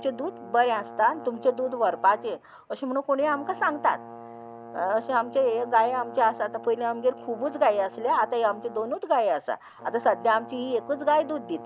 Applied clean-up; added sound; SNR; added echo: none; Brass instrument; 16 dB; none.